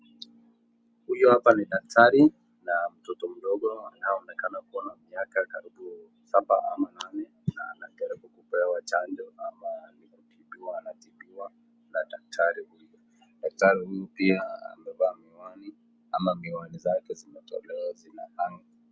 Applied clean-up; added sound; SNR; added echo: none; none; none; none.